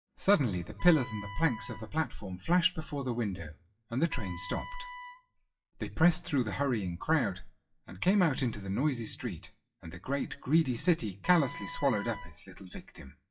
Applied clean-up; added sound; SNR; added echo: classical method WPE with log-MMSE.